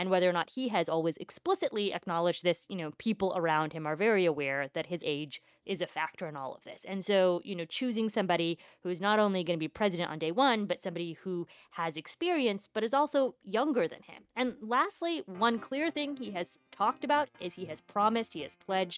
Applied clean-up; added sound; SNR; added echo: neural mask model RNNoise.